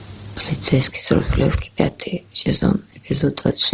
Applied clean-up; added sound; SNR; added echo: none; none; none; none.